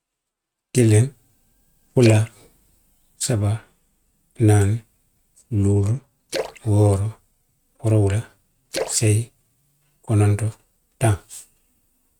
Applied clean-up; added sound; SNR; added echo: neural mask model RNNoise.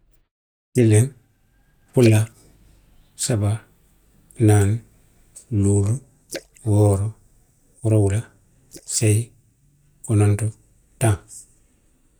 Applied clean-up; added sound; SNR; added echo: neural mask model DeepFilterNet 3.